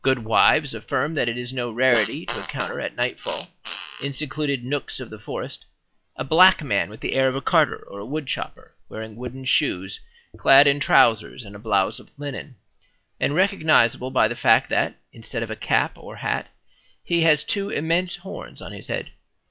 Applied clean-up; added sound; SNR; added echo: classical method log-MMSE.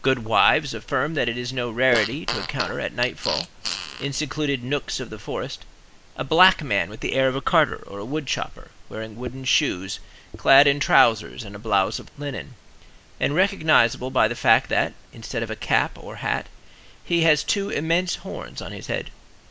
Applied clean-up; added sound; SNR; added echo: none; Fart; 9 dB; none.